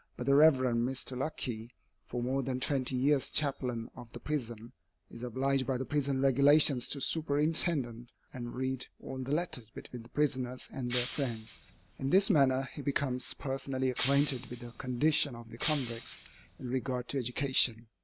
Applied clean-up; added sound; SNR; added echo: none; Shatter; 5 dB; none.